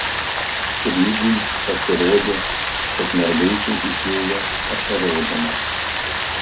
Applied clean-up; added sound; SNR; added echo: none; Rain; -2 dB; reverberation time 0.3 s.